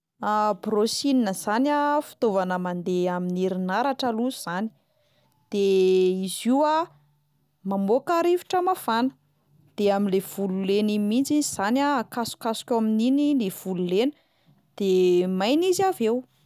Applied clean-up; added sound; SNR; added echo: none; none; none; none.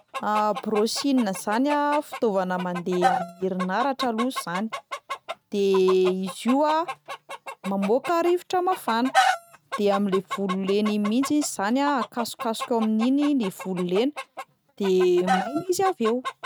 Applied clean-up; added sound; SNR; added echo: neural mask model RNNoise.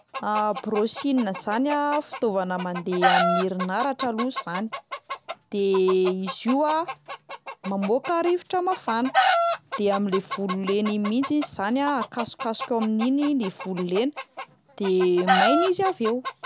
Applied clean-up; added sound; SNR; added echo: none; Chicken, rooster; 5 dB; none.